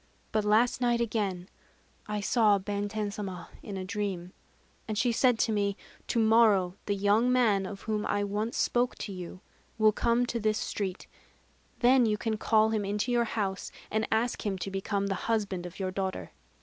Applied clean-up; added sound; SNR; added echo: none; none; none; none.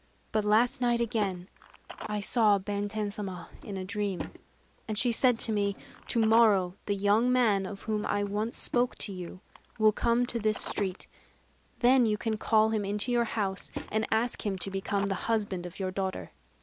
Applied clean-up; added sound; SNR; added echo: none; Drawer open or close / Wood + Telephone; 17 dB; none.